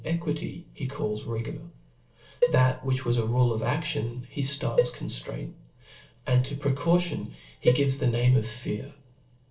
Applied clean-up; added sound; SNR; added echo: neural separator model SepFormer DNS4.